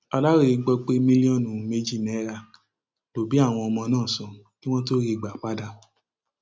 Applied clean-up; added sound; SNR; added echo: none; none; none; none.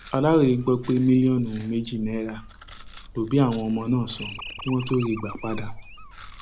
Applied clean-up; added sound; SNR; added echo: none; Chewing, mastication + Animal; 14 dB; none.